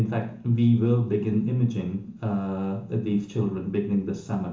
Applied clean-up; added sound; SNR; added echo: none; none; none; reverberation time 0.8 s.